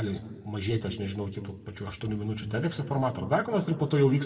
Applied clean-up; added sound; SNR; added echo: none; none; none; reverberation time 1.3 s.